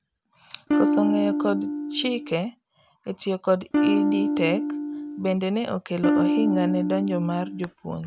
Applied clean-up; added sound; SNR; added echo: none; Electric guitar / Strum; -2 dB; none.